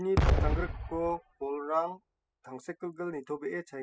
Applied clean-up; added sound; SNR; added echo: classical method spectral subtraction.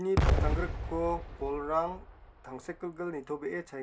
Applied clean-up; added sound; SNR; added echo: none; Explosion; -2 dB; none.